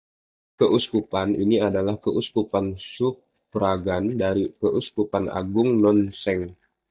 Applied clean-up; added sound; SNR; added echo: neural mask model DeepFilterNet 3.